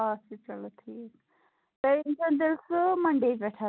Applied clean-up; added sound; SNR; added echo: none; none; none; none.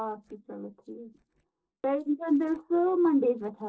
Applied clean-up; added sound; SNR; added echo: neural separator model SepFormer DNS4.